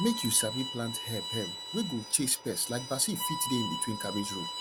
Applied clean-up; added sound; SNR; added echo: none; Bowed string instrument; 6 dB; none.